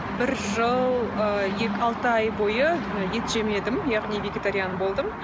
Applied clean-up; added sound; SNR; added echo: none; none; none; none.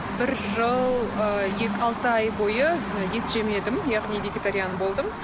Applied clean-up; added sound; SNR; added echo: none; Sink (filling or washing) / Water tap, faucet; 16 dB; none.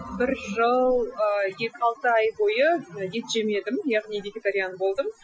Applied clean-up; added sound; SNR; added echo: classical method Wiener filter.